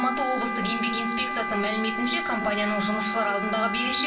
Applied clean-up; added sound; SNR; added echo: none; Wind instrument, woodwind instrument; 3 dB; reverberation time 0.8 s.